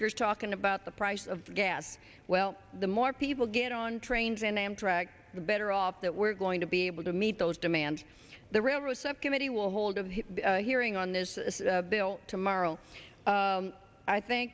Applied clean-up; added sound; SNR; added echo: none; none; none; none.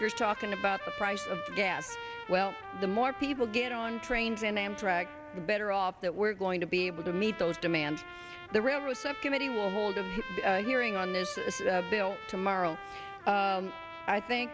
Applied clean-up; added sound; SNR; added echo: none; Trumpet; 11 dB; none.